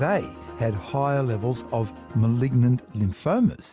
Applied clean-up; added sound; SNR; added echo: none; none; none; none.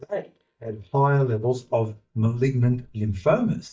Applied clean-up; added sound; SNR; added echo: neural mask model DeepFilterNet 3.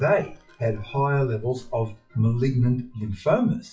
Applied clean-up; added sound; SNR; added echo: classical method WPE with log-MMSE.